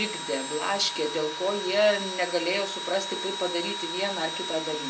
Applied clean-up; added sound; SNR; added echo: none; Engine / Drill; 6 dB; reverberation time 0.2 s.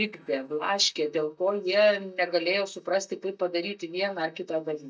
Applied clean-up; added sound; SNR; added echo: neural mask model DeepFilterNet 3.